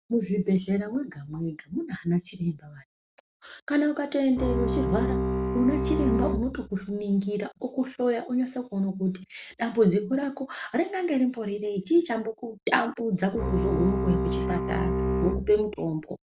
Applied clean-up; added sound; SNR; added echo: none; Bowed string instrument; 1 dB; none.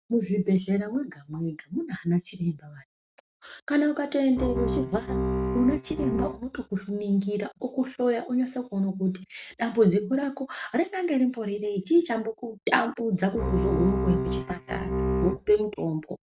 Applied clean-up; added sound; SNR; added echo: neural mask model RNNoise.